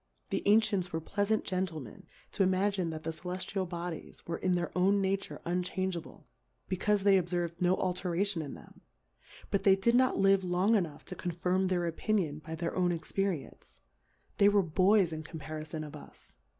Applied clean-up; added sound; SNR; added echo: none; none; none; none.